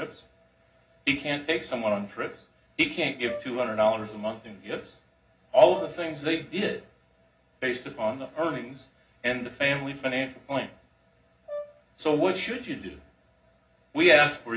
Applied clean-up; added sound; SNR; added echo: none; Brass instrument; 15 dB; reverberation time 0.4 s.